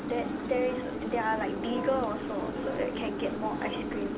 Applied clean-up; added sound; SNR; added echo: none; Engine; 1 dB; reverberation time 0.2 s.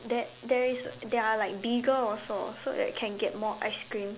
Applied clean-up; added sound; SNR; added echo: none; none; none; none.